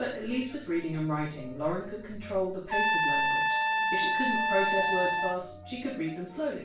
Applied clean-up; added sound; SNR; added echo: none; Trumpet; -4 dB; reverberation time 0.3 s.